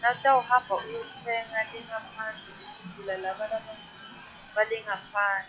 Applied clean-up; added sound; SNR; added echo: classical method log-MMSE.